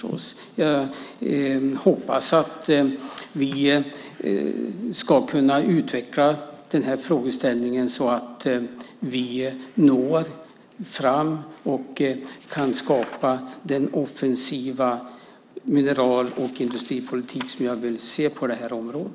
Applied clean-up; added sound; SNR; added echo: none; none; none; none.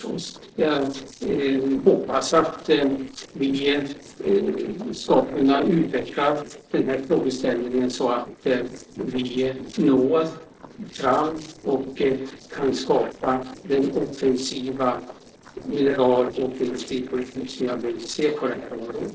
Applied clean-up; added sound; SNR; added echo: neural separator model SepFormer DNS4.